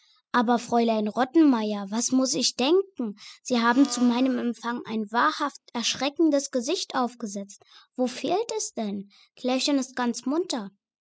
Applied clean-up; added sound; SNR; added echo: classical method spectral subtraction.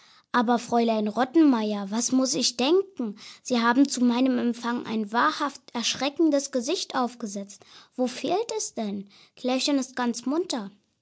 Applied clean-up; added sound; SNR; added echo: none; none; none; none.